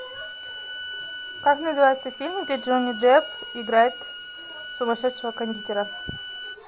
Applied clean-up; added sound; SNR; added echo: none; Bowed string instrument; 11 dB; none.